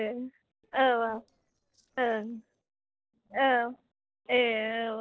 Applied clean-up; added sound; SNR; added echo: neural separator model SepFormer DNS4.